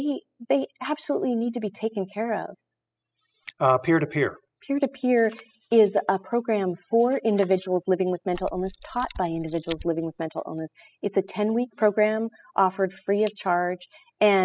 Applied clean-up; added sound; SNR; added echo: classical method spectral subtraction.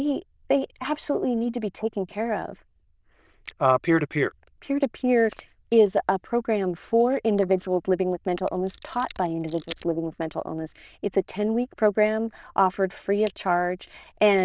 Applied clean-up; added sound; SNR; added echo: neural diffusion model UNIVERSE++.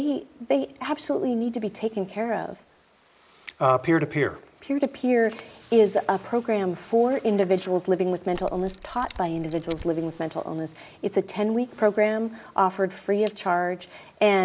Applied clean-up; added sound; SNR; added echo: neural mask model Resemble Enhance denoiser.